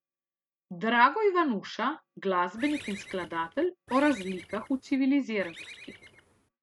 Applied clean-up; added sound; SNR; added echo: neural mask model RNNoise.